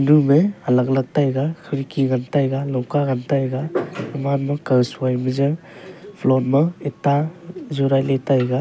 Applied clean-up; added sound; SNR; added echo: none; none; none; none.